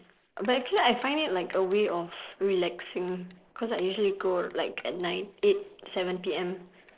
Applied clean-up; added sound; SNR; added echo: neural separator model SepFormer DNS4.